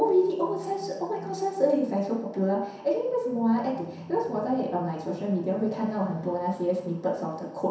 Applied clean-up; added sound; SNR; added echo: none; none; none; reverberation time 0.7 s.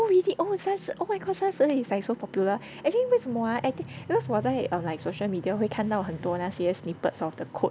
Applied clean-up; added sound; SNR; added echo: none; none; none; none.